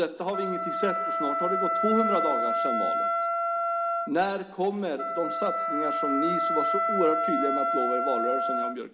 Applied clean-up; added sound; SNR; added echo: none; Wind instrument, woodwind instrument; -2 dB; reverberation time 0.3 s.